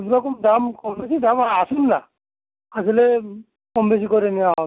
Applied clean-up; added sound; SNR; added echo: none; none; none; none.